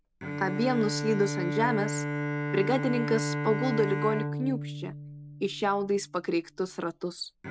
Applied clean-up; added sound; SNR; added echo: none; Bowed string instrument; 4 dB; none.